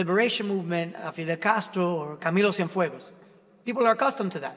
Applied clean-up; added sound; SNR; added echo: none; none; none; reverberation time 1.8 s.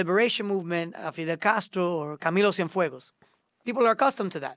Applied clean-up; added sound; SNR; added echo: none; none; none; none.